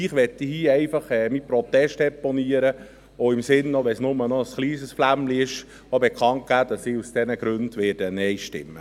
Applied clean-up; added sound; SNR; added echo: none; none; none; none.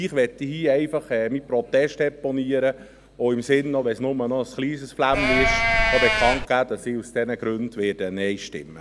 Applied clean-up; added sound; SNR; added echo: none; Livestock, farm animals, working animals; -3 dB; none.